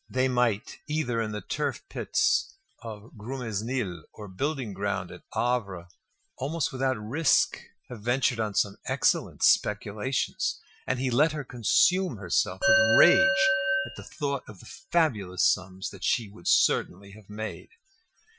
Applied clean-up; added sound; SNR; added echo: classical method Wiener filter.